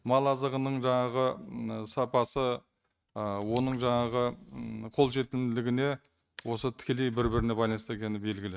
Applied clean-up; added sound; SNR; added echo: neural mask model RNNoise.